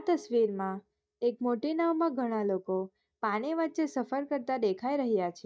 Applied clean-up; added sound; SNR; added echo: neural mask model DeepFilterNet 3.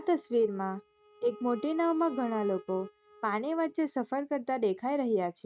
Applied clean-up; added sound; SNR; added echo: neural mask model RNNoise.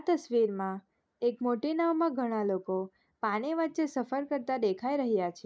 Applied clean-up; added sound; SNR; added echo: neural mask model Resemble Enhance denoiser.